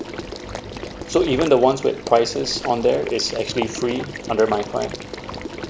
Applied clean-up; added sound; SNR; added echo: none; Water / Liquid; 10 dB; none.